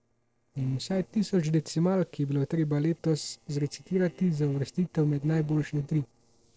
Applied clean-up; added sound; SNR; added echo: neural separator model SepFormer DNS4.